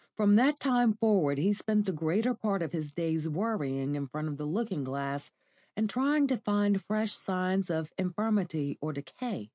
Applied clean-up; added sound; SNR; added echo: none; none; none; none.